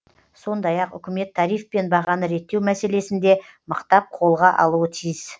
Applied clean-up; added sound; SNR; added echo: none; none; none; none.